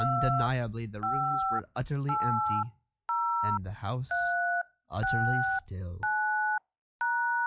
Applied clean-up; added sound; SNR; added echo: classical method log-MMSE.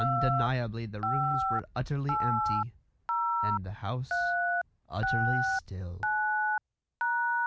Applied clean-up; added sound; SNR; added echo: none; Telephone; -4 dB; none.